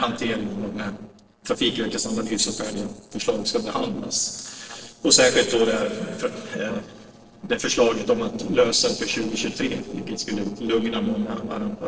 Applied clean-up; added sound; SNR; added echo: neural separator model SepFormer DNS4.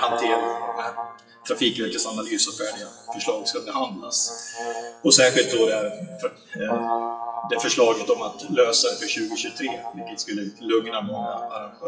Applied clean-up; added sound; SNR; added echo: classical method WPE with log-MMSE.